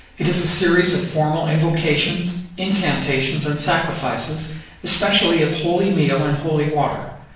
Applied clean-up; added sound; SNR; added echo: none; none; none; reverberation time 0.7 s.